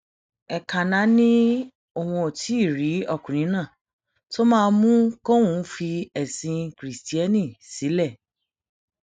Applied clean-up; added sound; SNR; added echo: none; none; none; none.